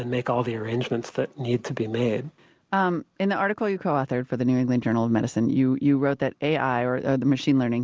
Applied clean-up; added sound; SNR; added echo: none; none; none; none.